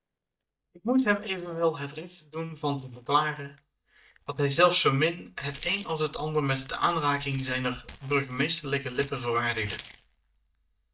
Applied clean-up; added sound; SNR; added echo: neural mask model DeepFilterNet 3.